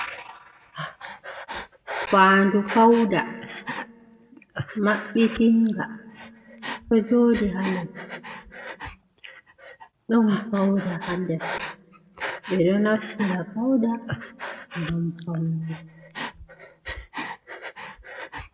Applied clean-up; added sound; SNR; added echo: none; Breathing; 12 dB; reverberation time 1.1 s.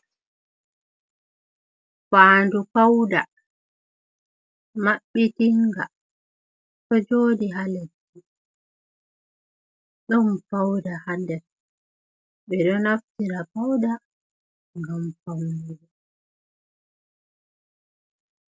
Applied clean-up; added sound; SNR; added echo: none; none; none; none.